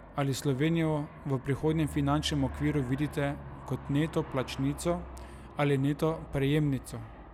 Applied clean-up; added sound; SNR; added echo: none; Aircraft; 13 dB; none.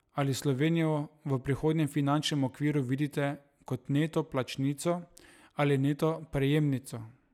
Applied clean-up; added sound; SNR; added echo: none; none; none; none.